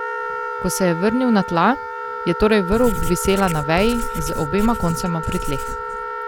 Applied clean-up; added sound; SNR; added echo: none; Wind instrument, woodwind instrument + Writing; 5 dB; none.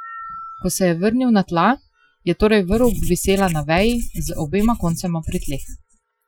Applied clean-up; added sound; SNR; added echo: classical method Wiener filter.